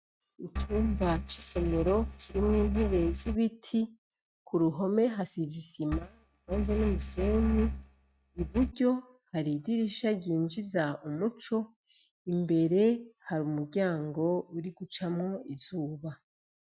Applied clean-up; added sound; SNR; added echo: neural mask model RNNoise.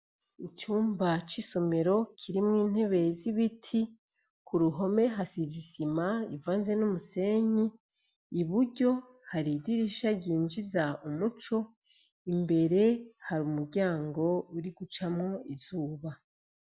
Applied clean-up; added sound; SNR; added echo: none; none; none; none.